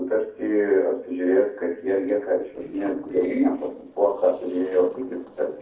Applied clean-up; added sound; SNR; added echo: neural separator model SepFormer DNS4.